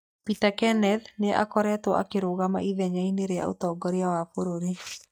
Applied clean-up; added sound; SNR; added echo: neural mask model DeepFilterNet 3.